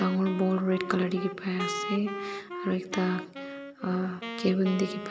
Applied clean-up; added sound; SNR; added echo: none; Wind instrument, woodwind instrument; 9 dB; none.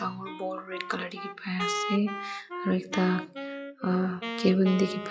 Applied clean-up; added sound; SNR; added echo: classical method log-MMSE.